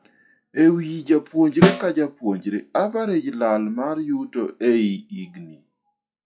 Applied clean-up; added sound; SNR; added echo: classical method log-MMSE.